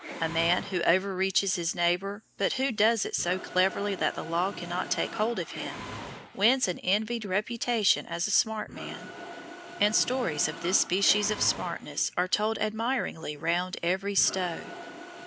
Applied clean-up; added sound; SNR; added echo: none; Mechanisms; 14 dB; none.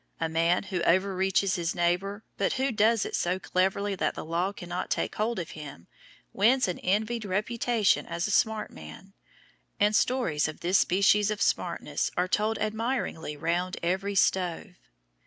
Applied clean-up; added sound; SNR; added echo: none; none; none; none.